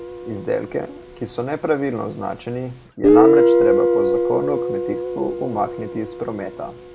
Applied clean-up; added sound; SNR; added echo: none; Guitar; -5 dB; none.